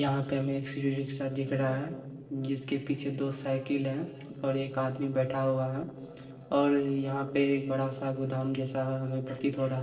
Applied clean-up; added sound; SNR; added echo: neural separator model SepFormer DNS4.